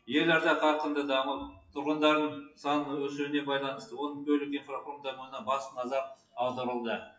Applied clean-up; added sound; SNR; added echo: classical method WPE with log-MMSE.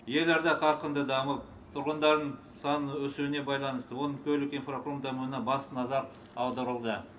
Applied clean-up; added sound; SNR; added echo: none; none; none; none.